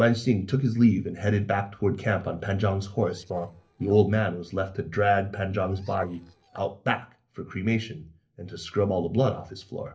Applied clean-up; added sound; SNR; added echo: neural separator model SepFormer DNS4.